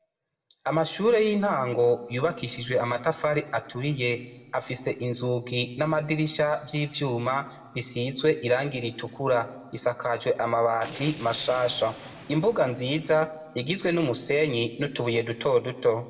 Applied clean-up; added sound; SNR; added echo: neural separator model SepFormer DNS4.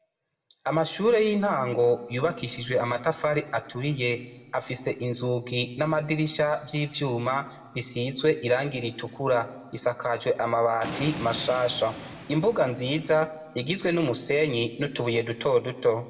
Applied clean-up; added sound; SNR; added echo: none; Thunder; 12 dB; reverberation time 1.0 s.